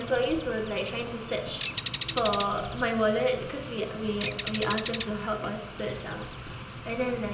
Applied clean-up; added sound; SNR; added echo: none; Bird; -3 dB; reverberation time 0.8 s.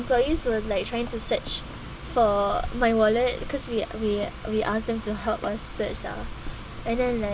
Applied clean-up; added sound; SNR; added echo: none; none; none; none.